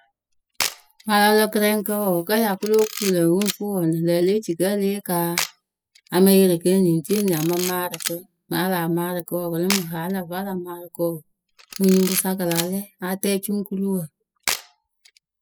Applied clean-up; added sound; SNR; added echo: classical method spectral subtraction.